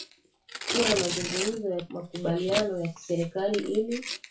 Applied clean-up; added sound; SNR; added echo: classical method WPE with log-MMSE.